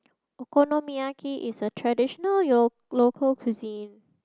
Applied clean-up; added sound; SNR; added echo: none; none; none; none.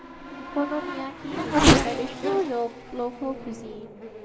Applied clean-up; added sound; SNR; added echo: none; Race car, auto racing / Accelerating, revving, vroom; -5 dB; reverberation time 2.7 s.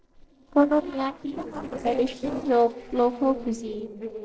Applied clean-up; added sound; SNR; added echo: neural separator model SepFormer DNS4.